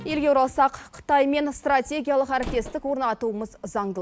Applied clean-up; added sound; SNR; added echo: none; Slam; 19 dB; none.